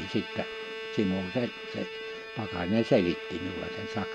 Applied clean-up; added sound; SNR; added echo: none; Bowed string instrument; 7 dB; none.